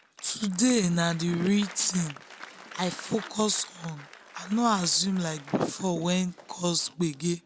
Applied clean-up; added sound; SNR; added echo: none; Applause; 19 dB; none.